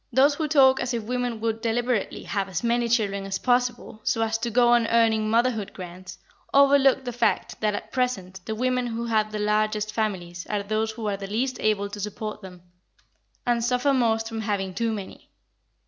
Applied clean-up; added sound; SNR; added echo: none; none; none; none.